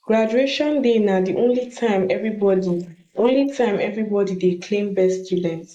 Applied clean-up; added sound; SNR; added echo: neural mask model Resemble Enhance denoiser.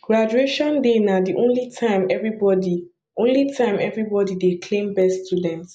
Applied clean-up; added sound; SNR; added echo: none; none; none; none.